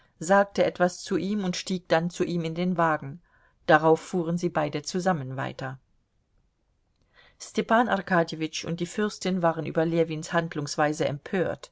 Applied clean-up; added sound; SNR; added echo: none; none; none; none.